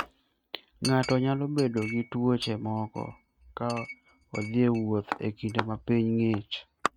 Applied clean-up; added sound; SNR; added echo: neural mask model RNNoise.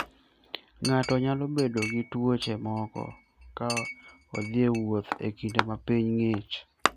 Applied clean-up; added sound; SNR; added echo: none; Chink, clink; 8 dB; none.